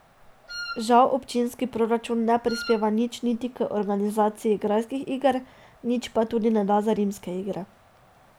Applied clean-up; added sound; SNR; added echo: none; Wind instrument, woodwind instrument; 12 dB; none.